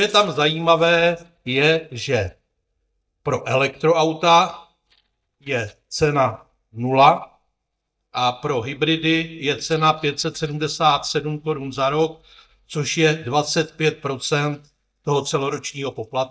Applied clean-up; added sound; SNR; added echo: neural mask model DeepFilterNet 3.